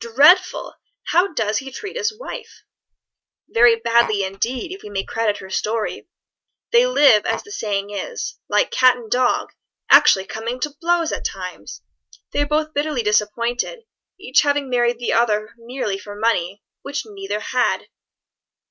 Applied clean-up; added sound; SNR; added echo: neural mask model RNNoise.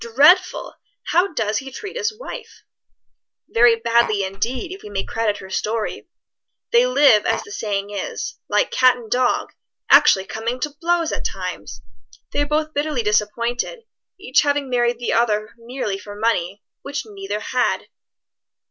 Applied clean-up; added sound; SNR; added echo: none; Tap; 9 dB; none.